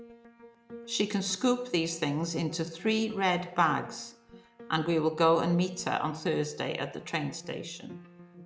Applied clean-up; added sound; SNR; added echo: none; Piano; 18 dB; none.